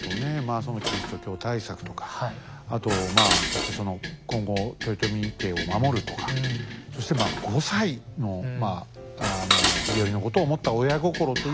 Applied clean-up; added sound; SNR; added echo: none; Dishes, pots, and pans; 3 dB; none.